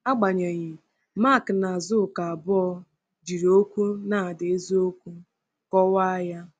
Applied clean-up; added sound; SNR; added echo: none; none; none; none.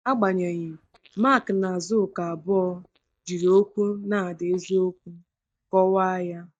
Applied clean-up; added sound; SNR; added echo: neural mask model DeepFilterNet 3.